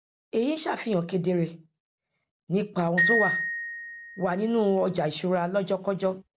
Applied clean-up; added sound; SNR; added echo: none; Glockenspiel; 3 dB; none.